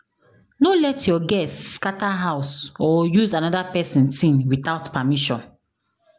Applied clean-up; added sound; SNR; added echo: none; none; none; none.